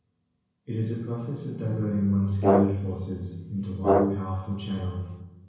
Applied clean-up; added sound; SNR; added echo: none; Brass instrument; -2 dB; reverberation time 1.0 s.